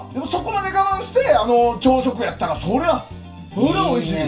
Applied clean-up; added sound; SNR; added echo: none; none; none; reverberation time 0.2 s.